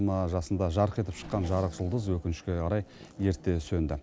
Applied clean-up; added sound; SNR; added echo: none; Race car, auto racing / Accelerating, revving, vroom; 19 dB; none.